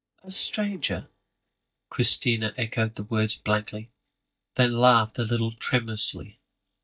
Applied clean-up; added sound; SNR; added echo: neural mask model DeepFilterNet 3.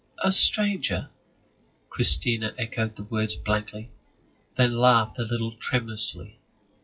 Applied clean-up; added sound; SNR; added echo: classical method WPE with log-MMSE.